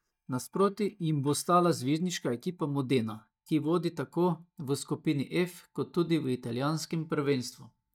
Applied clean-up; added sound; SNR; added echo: neural mask model DeepFilterNet 3.